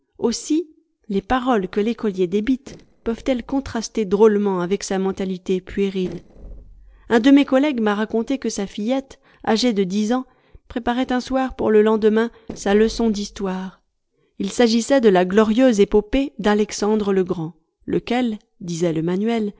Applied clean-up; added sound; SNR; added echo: neural separator model SepFormer DNS4.